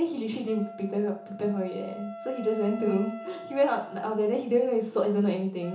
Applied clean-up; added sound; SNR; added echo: none; Wind instrument, woodwind instrument; 16 dB; reverberation time 0.8 s.